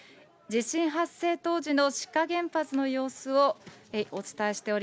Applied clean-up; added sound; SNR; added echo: none; none; none; none.